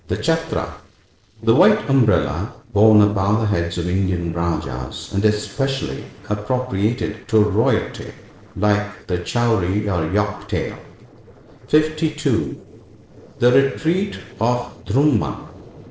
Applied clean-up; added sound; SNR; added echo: neural separator model SepFormer DNS4.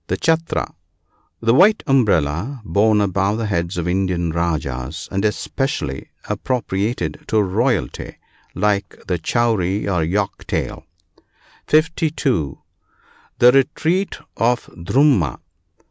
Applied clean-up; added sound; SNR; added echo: none; none; none; none.